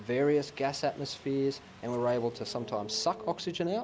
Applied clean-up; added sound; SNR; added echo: none; Engine starting; 18 dB; none.